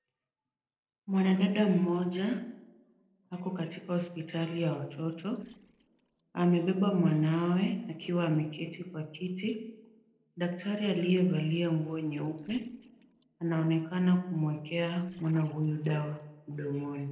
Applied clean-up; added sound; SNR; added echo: neural separator model SepFormer DNS4.